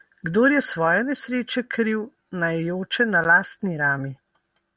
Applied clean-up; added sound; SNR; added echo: none; none; none; none.